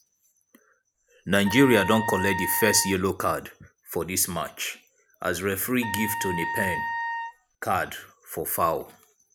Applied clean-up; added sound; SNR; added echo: none; Wind instrument, woodwind instrument; 5 dB; none.